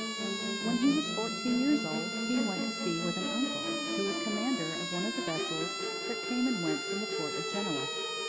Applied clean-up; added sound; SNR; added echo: none; Siren + Musical instrument; 0 dB; none.